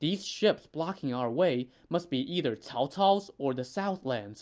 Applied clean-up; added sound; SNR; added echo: none; none; none; none.